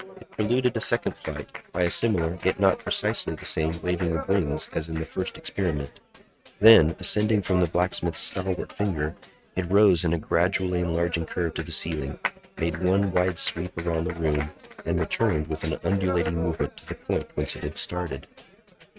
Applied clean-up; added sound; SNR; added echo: neural mask model RNNoise.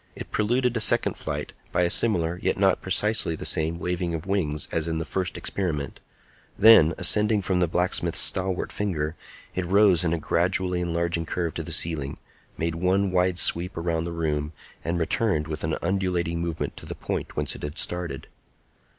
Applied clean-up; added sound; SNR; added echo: none; none; none; none.